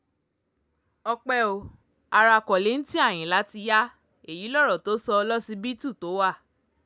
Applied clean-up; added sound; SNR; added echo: none; none; none; none.